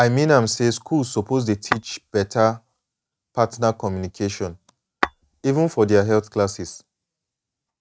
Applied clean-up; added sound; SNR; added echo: neural mask model RNNoise.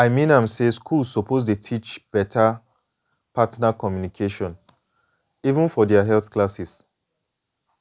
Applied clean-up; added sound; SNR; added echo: none; none; none; none.